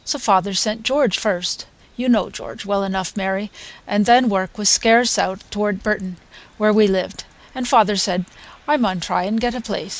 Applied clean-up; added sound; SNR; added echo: none; none; none; none.